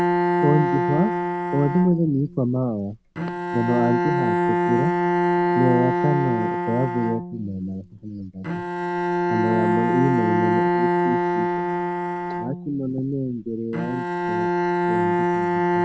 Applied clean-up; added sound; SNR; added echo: none; Bowed string instrument; -2 dB; none.